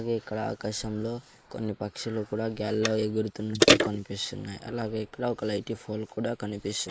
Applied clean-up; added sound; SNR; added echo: neural mask model Resemble Enhance denoiser.